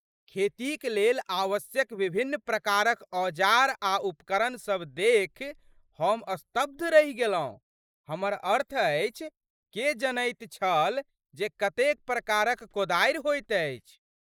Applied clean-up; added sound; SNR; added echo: neural mask model Resemble Enhance denoiser.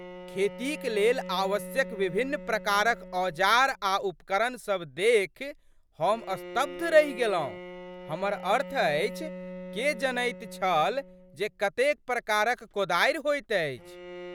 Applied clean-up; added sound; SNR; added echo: none; Bowed string instrument; 15 dB; none.